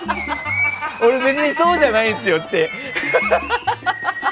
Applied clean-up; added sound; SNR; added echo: none; Bird vocalization, bird call, bird song; 9 dB; none.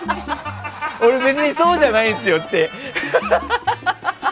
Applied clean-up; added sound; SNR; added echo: none; none; none; none.